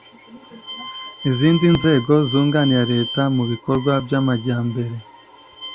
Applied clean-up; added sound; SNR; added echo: none; Bowed string instrument; 14 dB; none.